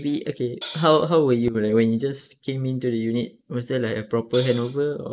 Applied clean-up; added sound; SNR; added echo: none; Hi-hat; 16 dB; none.